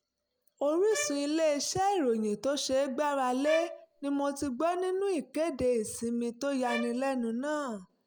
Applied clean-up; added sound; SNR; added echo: none; Bowed string instrument; 12 dB; none.